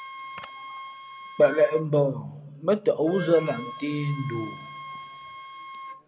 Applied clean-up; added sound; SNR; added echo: none; Wind instrument, woodwind instrument; 14 dB; none.